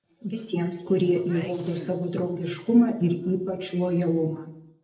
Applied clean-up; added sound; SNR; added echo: neural separator model SepFormer DNS4.